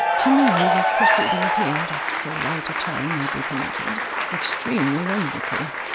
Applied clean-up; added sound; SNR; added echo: none; Applause / Cheering; -3 dB; none.